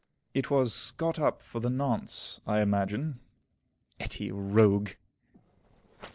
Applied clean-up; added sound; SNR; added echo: neural separator model SepFormer DNS4.